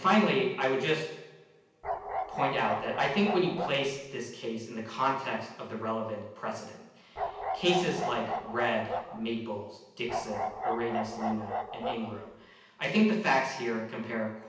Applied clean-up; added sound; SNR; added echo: none; Bark; 4 dB; reverberation time 0.9 s.